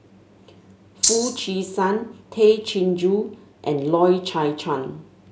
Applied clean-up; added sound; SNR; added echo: none; Rattle (instrument); -1 dB; none.